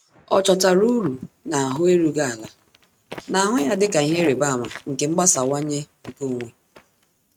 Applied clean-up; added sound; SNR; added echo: neural mask model RNNoise.